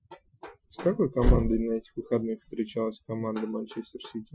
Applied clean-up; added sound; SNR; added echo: classical method Wiener filter.